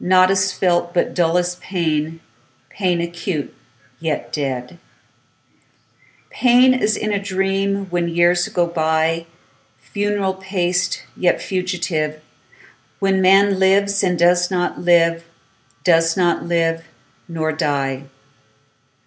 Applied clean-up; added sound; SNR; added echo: none; none; none; none.